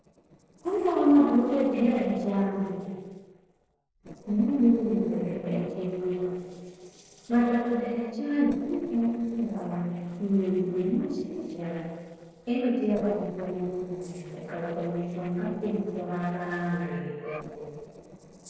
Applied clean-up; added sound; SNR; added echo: neural separator model SepFormer DNS4.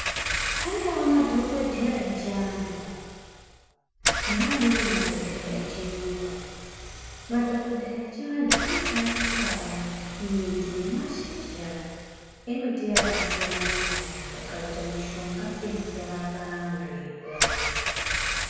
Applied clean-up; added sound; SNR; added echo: none; Engine / Car; 2 dB; reverberation time 1.9 s.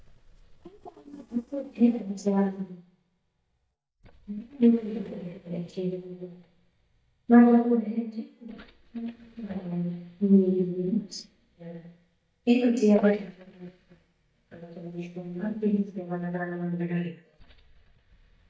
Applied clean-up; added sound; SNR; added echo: neural mask model DeepFilterNet 3.